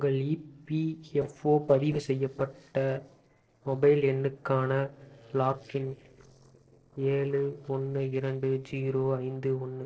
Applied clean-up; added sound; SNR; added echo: neural separator model SepFormer DNS4.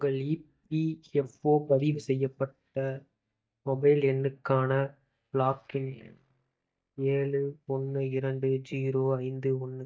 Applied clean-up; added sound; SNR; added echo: neural mask model DeepFilterNet 3.